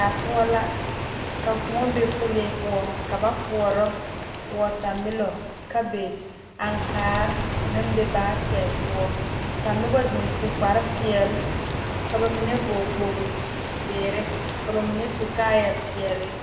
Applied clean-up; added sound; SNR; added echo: none; Rain; 2 dB; reverberation time 1.1 s.